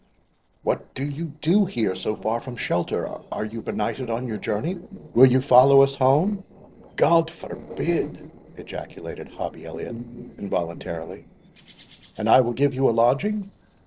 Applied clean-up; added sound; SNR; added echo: neural separator model SepFormer DNS4.